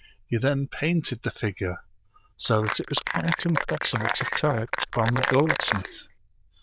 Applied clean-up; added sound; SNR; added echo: neural diffusion model UNIVERSE++.